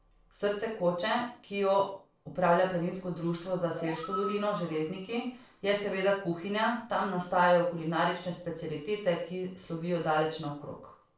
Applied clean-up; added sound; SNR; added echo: none; Animal; 12 dB; reverberation time 0.4 s.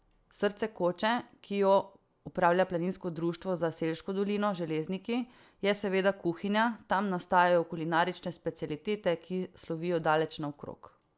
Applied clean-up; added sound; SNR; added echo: none; none; none; none.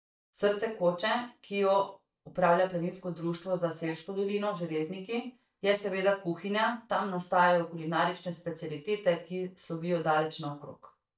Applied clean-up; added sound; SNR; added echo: neural mask model DeepFilterNet 3.